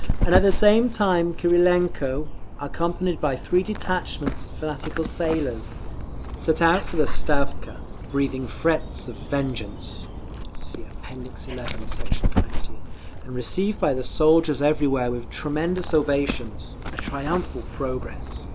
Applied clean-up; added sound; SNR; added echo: none; Dog; 1 dB; none.